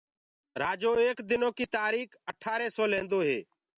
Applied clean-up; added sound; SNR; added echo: none; none; none; none.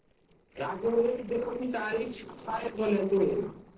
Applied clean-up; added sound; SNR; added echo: neural separator model SepFormer DNS4.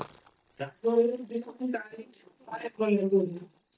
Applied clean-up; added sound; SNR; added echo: neural mask model DeepFilterNet 3.